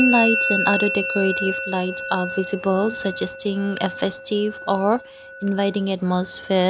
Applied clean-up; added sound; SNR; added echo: none; Musical instrument; 5 dB; none.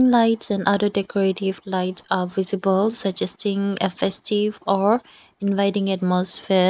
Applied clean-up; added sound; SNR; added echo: neural mask model Resemble Enhance denoiser.